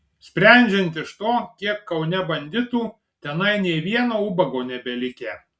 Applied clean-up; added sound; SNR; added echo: none; none; none; none.